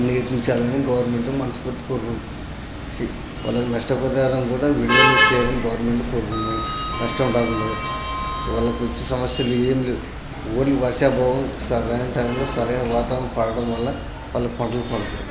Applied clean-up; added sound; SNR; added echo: none; Sliding door; 15 dB; none.